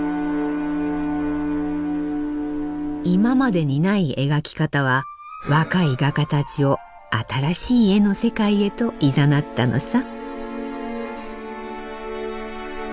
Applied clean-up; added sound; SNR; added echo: none; Breathing; 19 dB; none.